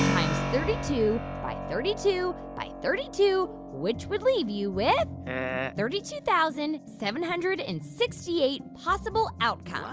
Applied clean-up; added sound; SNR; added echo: none; Keyboard (musical); 8 dB; none.